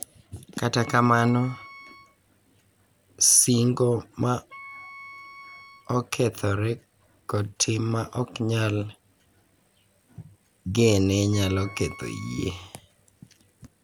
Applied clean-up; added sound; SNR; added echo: none; Wind instrument, woodwind instrument; 20 dB; none.